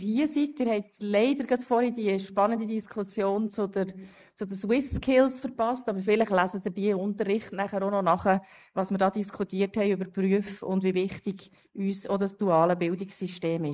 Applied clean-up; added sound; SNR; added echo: neural mask model Resemble Enhance denoiser.